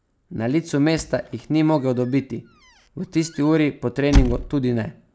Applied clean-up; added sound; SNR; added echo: none; Squeak / Slam / Wood; 5 dB; none.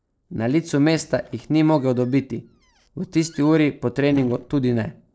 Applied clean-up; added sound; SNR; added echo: neural separator model SepFormer DNS4.